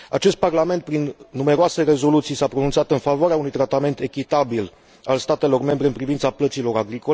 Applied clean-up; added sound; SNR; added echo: none; none; none; none.